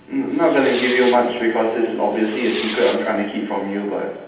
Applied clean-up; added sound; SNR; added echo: none; Fireworks; 13 dB; reverberation time 0.8 s.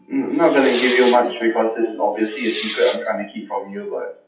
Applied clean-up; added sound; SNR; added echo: classical method WPE with log-MMSE.